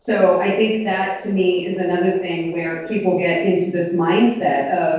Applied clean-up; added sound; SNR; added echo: neural separator model SepFormer DNS4.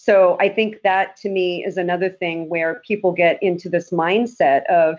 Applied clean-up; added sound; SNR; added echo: none; none; none; none.